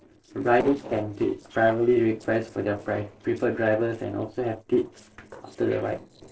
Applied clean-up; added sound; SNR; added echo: neural separator model SepFormer DNS4.